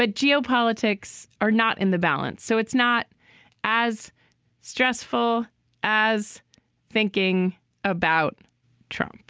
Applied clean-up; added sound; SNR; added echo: none; none; none; none.